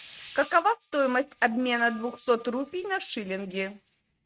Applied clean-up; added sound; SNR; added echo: neural mask model RNNoise.